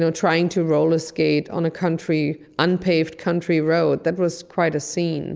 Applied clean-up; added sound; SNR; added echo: none; none; none; none.